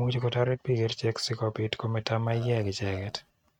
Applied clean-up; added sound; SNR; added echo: neural mask model RNNoise.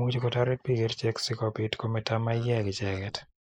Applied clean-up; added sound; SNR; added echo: neural mask model Resemble Enhance denoiser.